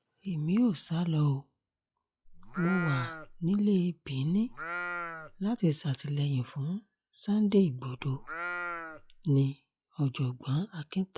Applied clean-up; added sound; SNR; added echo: classical method log-MMSE.